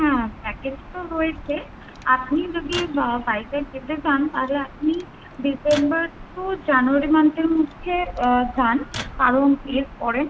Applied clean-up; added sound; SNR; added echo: none; Microwave oven + Gull, seagull / Ocean; 15 dB; none.